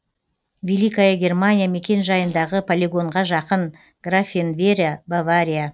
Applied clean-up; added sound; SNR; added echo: neural separator model SepFormer DNS4.